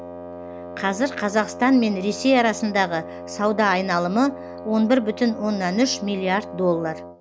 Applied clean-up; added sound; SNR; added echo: none; Wind instrument, woodwind instrument; 13 dB; none.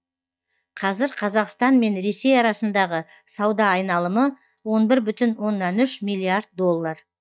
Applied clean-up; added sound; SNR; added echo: neural mask model DeepFilterNet 3.